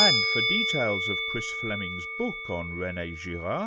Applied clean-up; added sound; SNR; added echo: none; Musical instrument; -3 dB; none.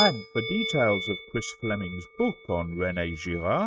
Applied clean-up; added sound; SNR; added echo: neural mask model RNNoise.